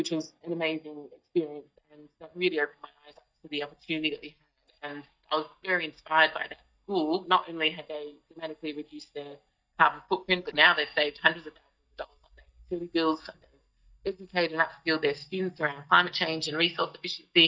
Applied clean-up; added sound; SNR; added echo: neural mask model DeepFilterNet 3.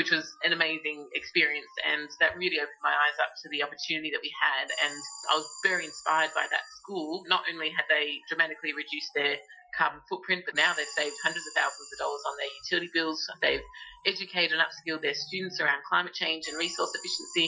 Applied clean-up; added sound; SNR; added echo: classical method Wiener filter.